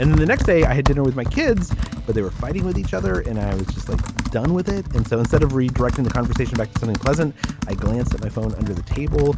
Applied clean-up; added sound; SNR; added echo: none; Computer keyboard; 2 dB; none.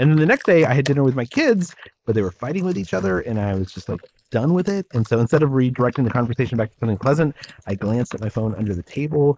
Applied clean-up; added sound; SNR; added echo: neural mask model Resemble Enhance denoiser.